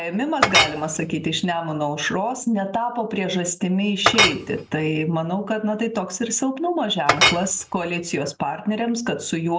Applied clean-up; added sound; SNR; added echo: none; Chink, clink; 0 dB; none.